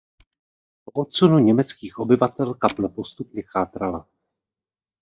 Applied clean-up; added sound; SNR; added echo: neural mask model DeepFilterNet 3.